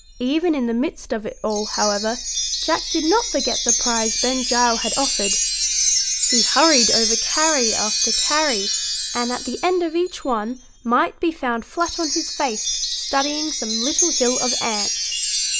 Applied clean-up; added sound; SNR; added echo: none; Wind chime; 0 dB; none.